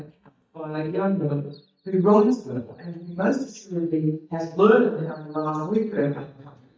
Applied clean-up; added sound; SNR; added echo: neural mask model DeepFilterNet 3.